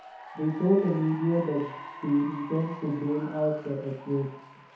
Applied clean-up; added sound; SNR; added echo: none; Applause / Cheering; 16 dB; reverberation time 0.6 s.